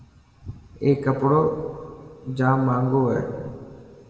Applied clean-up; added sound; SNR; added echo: none; none; none; reverberation time 2.1 s.